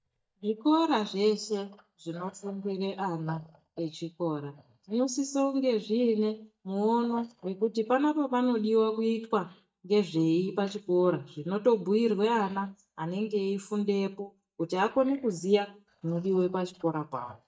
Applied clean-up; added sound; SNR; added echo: neural mask model DeepFilterNet 3.